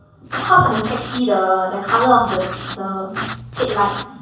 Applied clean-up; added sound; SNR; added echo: none; Writing; 8 dB; reverberation time 0.7 s.